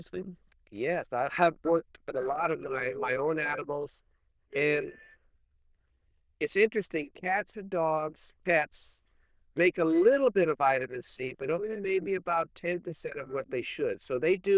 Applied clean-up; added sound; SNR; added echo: neural diffusion model UNIVERSE++.